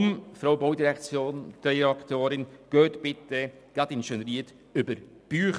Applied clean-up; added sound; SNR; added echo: none; none; none; none.